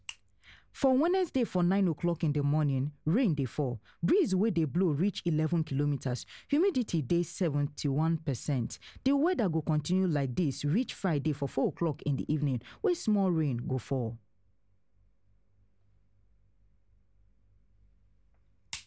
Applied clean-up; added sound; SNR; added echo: none; none; none; none.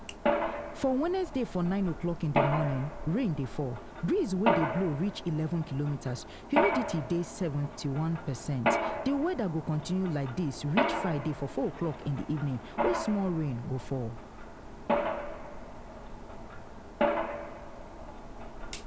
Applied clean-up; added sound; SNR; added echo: none; Mechanisms; 2 dB; none.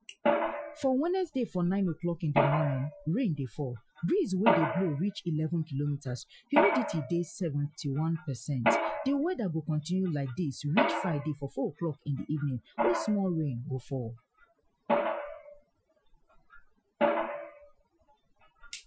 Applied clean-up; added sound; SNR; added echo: classical method Wiener filter.